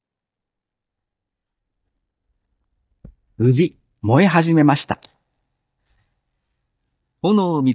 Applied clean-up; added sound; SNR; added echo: neural mask model DeepFilterNet 3.